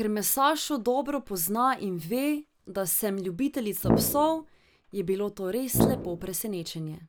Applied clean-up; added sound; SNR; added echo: none; Brass instrument; -1 dB; none.